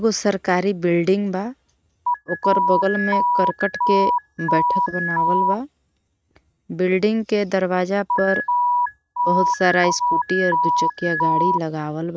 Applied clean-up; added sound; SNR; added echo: neural mask model RNNoise.